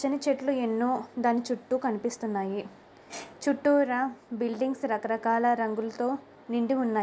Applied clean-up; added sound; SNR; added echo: none; none; none; none.